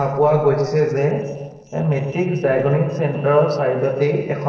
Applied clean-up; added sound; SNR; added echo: neural separator model SepFormer DNS4.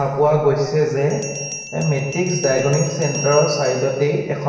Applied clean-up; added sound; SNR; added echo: none; Bell; 13 dB; reverberation time 1.2 s.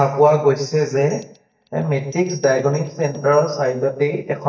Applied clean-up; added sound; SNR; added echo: neural mask model DeepFilterNet 3.